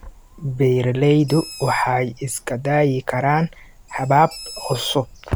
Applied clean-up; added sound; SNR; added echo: none; Bird; 19 dB; none.